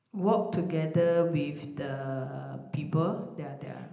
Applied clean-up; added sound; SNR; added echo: none; none; none; reverberation time 0.9 s.